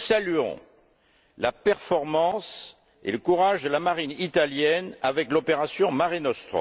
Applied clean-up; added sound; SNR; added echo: none; none; none; none.